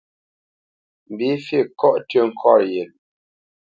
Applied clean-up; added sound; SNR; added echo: none; none; none; none.